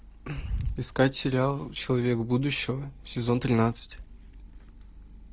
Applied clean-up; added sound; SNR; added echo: none; none; none; none.